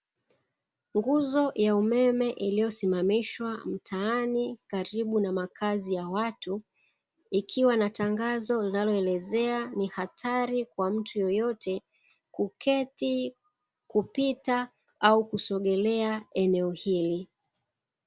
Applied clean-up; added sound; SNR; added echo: none; none; none; none.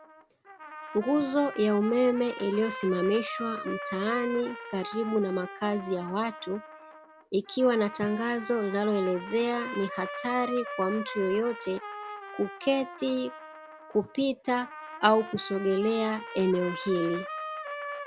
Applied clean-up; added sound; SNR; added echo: none; Trumpet; 11 dB; none.